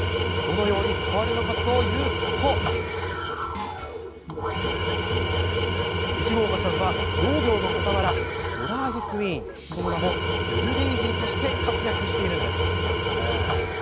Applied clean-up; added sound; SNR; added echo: none; Tools; -4 dB; none.